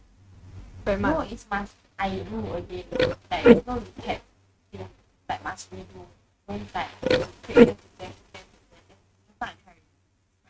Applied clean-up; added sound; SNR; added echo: neural mask model RNNoise.